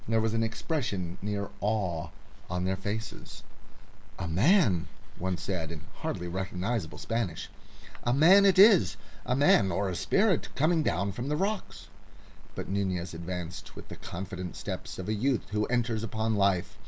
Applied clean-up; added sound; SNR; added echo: none; none; none; none.